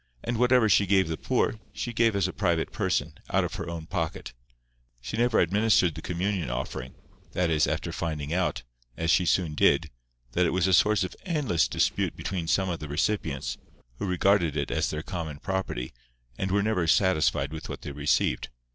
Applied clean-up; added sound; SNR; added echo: neural separator model SepFormer DNS4.